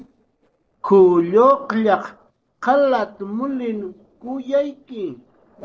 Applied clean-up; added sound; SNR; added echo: neural separator model SepFormer DNS4.